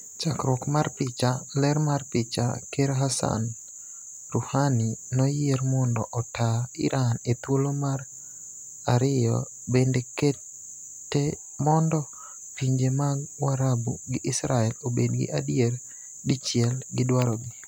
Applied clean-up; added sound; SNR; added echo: none; none; none; none.